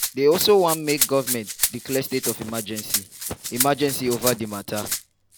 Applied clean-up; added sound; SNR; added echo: none; Rattle (instrument); 5 dB; none.